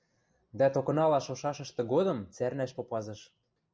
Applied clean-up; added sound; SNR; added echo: none; none; none; none.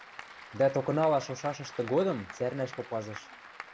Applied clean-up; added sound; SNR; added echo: none; Applause / Crowd; 15 dB; none.